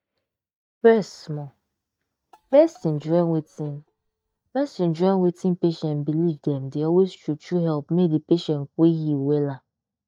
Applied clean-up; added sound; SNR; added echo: neural mask model DeepFilterNet 3.